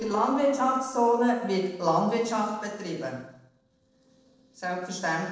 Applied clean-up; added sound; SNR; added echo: neural separator model SepFormer DNS4.